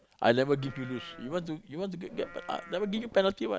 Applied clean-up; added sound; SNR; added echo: none; Livestock, farm animals, working animals; 20 dB; none.